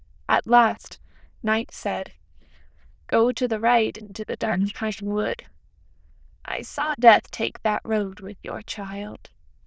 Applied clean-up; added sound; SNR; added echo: neural diffusion model UNIVERSE++.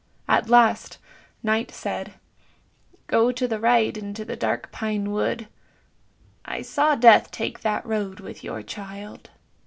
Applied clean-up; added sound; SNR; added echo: none; none; none; none.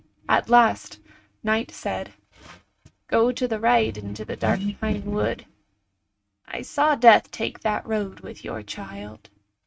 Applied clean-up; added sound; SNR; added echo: neural mask model RNNoise.